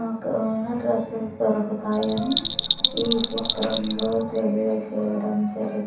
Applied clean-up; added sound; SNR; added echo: none; Bell; 2 dB; reverberation time 0.7 s.